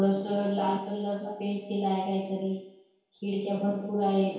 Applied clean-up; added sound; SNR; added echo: none; Zipper (clothing); 17 dB; reverberation time 1.0 s.